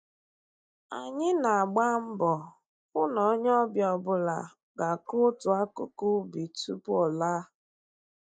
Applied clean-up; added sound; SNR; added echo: neural mask model DeepFilterNet 3.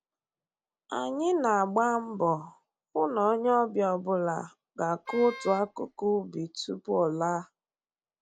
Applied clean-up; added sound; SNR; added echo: none; Wind instrument, woodwind instrument; 16 dB; none.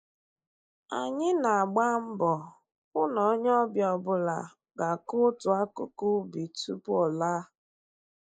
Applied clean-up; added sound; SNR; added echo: neural mask model Resemble Enhance denoiser.